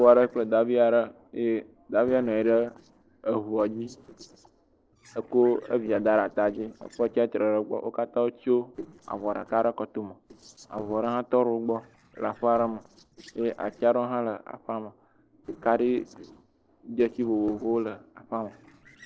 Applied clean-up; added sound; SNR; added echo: neural separator model SepFormer DNS4.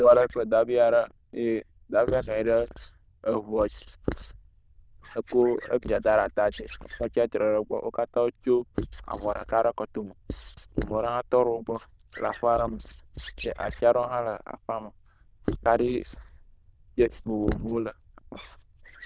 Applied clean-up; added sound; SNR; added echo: neural diffusion model UNIVERSE++.